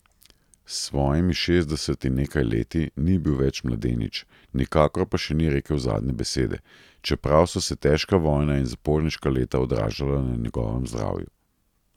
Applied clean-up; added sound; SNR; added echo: none; none; none; none.